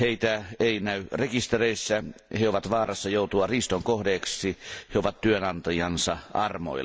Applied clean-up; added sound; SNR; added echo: none; none; none; none.